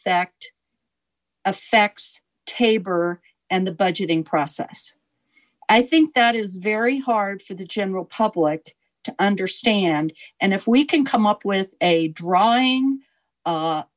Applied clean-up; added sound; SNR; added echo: none; none; none; none.